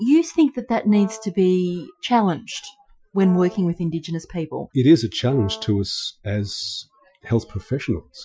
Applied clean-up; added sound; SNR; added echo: classical method Wiener filter.